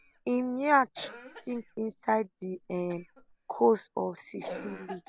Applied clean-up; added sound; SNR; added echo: none; Cough; 17 dB; none.